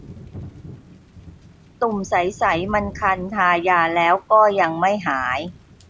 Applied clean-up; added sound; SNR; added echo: none; Thunder / Rain; 19 dB; none.